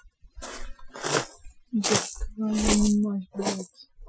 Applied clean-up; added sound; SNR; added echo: classical method Wiener filter.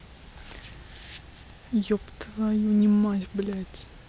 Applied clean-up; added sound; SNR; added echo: none; none; none; none.